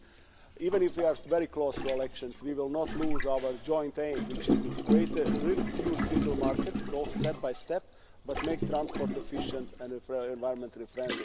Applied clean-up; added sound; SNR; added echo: none; Gurgling; 1 dB; none.